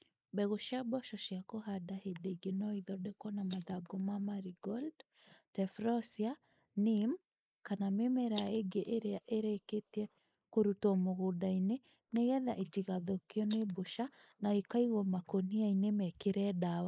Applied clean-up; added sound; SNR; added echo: neural mask model Resemble Enhance denoiser.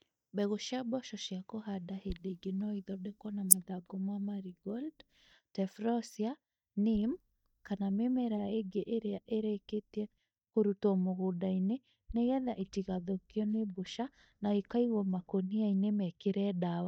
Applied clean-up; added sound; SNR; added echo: neural mask model DeepFilterNet 3.